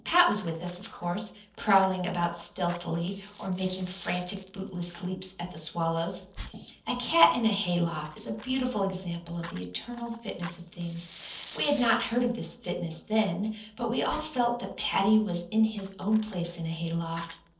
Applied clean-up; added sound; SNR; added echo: neural separator model SepFormer DNS4.